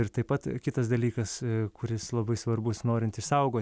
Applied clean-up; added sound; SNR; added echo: none; none; none; none.